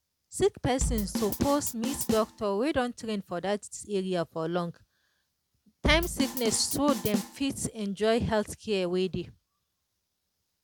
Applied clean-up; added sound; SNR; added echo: none; Drum kit; 4 dB; none.